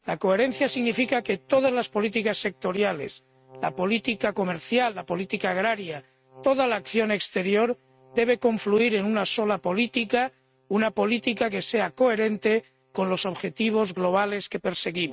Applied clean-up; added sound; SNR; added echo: neural mask model RNNoise.